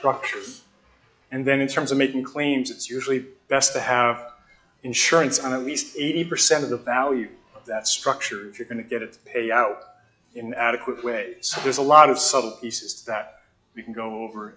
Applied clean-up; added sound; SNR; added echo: classical method log-MMSE.